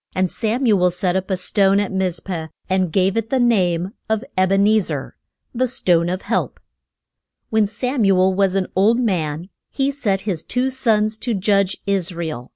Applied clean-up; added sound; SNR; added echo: none; none; none; none.